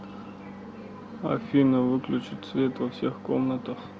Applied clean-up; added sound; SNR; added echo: none; none; none; none.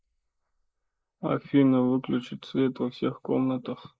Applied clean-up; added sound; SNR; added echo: neural mask model Resemble Enhance denoiser.